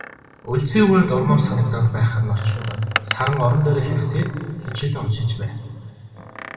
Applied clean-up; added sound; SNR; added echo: none; Door; 14 dB; reverberation time 2.3 s.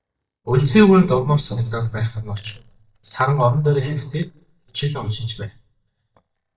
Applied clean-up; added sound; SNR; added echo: neural mask model DeepFilterNet 3.